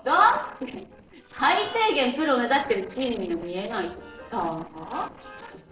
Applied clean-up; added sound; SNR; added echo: neural separator model SepFormer DNS4.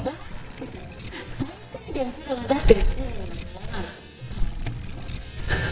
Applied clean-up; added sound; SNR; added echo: neural mask model DeepFilterNet 3.